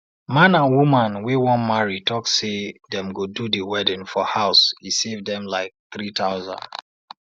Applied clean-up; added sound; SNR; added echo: none; none; none; none.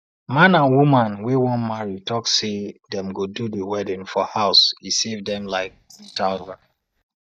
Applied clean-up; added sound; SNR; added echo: neural mask model DeepFilterNet 3.